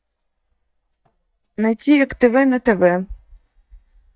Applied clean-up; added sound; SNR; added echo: neural mask model DeepFilterNet 3.